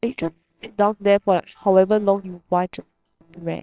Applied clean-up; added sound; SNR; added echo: neural separator model SepFormer WHAMR!.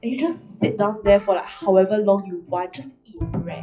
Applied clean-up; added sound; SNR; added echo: classical method WPE with log-MMSE.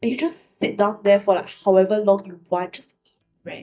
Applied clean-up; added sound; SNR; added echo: neural mask model DeepFilterNet 3.